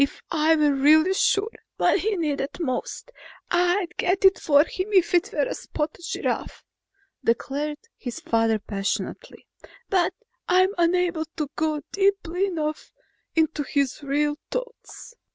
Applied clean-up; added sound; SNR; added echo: none; none; none; none.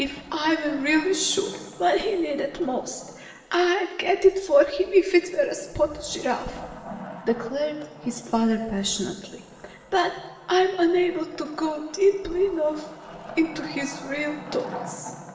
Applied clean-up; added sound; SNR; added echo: none; Wood; 17 dB; reverberation time 2.0 s.